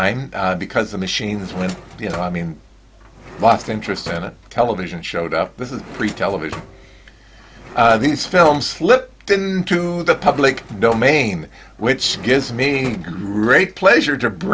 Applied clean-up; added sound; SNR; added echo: none; Drawer open or close; 19 dB; none.